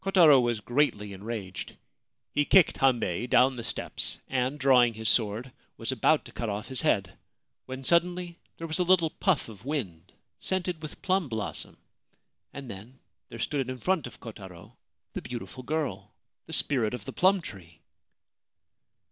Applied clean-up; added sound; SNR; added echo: none; none; none; none.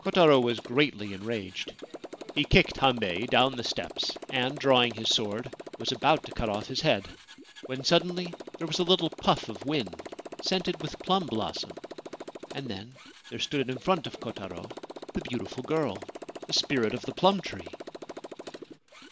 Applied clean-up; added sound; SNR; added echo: none; Motorcycle; 13 dB; none.